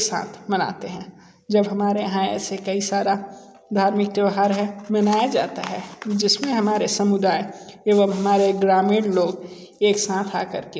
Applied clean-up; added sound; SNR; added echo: none; none; none; none.